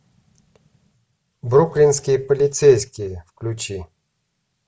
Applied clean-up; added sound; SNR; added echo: none; none; none; none.